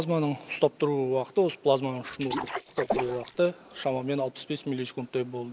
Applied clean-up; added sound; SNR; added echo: neural mask model Resemble Enhance denoiser.